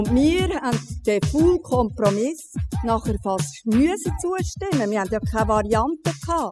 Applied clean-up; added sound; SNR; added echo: classical method spectral subtraction.